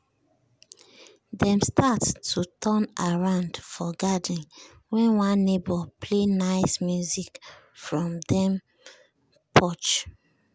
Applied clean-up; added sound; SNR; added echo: none; none; none; none.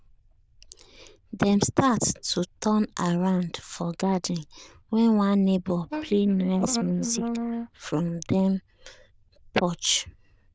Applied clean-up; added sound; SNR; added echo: neural diffusion model UNIVERSE++.